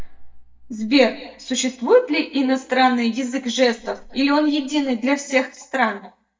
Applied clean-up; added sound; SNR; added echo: neural mask model DeepFilterNet 3.